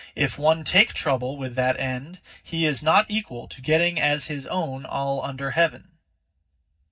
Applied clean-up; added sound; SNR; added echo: neural mask model DeepFilterNet 3.